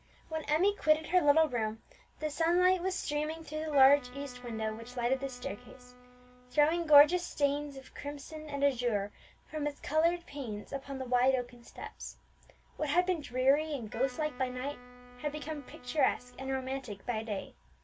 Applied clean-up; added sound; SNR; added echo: none; Wind instrument, woodwind instrument; 20 dB; none.